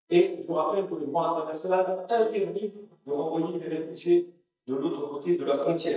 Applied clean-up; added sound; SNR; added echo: neural mask model DeepFilterNet 3.